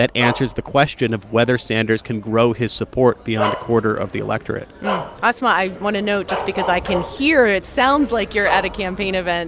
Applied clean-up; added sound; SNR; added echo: none; Bark; 11 dB; none.